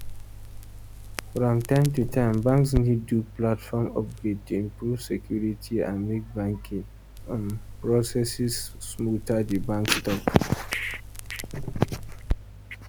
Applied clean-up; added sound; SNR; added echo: none; Crackle; 10 dB; none.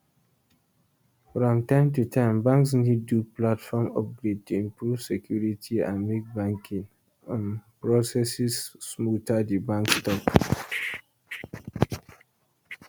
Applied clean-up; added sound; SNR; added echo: none; none; none; none.